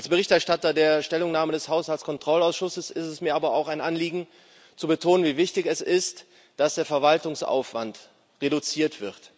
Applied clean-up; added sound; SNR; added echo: none; none; none; none.